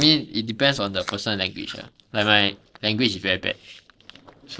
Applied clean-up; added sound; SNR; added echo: neural separator model SepFormer DNS4.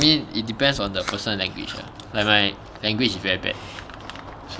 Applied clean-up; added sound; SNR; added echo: none; Chewing, mastication; 15 dB; none.